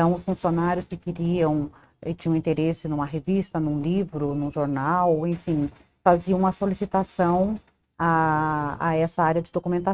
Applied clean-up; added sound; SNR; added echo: neural mask model RNNoise.